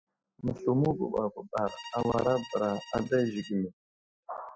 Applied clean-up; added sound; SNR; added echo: classical method Wiener filter.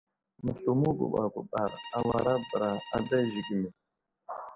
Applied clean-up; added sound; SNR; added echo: none; Bowed string instrument; 16 dB; none.